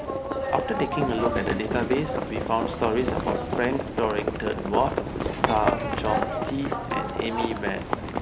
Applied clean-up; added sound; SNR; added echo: none; Livestock, farm animals, working animals; 0 dB; none.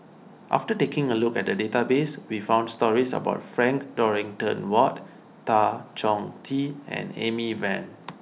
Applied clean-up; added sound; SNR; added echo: none; none; none; none.